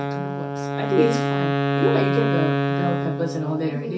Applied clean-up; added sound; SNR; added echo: none; Wind instrument, woodwind instrument; -2 dB; reverberation time 0.3 s.